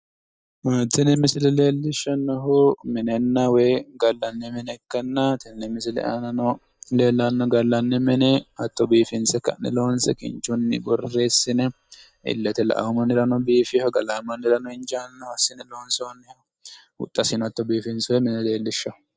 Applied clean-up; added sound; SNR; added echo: neural mask model DeepFilterNet 3.